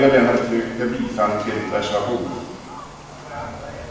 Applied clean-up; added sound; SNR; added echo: none; Fowl; 16 dB; reverberation time 1.1 s.